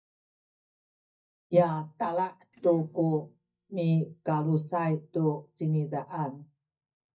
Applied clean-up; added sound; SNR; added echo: neural mask model DeepFilterNet 3.